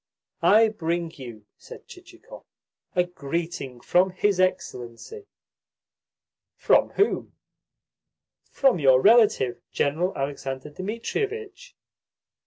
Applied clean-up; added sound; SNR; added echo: none; none; none; none.